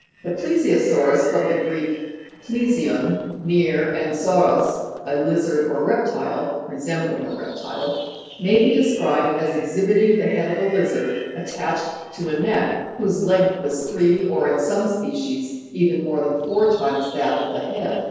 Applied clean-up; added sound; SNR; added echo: neural separator model SepFormer DNS4.